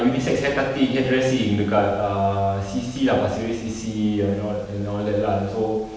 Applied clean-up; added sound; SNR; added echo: none; none; none; none.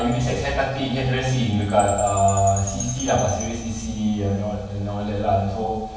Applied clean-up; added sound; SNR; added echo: none; Chime; 15 dB; reverberation time 0.2 s.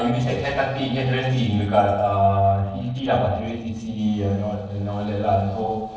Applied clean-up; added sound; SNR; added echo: neural separator model SepFormer DNS4.